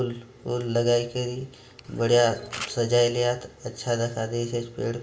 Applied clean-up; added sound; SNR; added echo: none; Camera; 14 dB; reverberation time 0.4 s.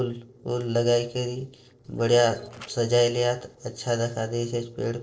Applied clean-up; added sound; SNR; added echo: neural separator model SepFormer DNS4.